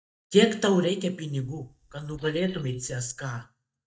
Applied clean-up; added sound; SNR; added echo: neural mask model DeepFilterNet 3.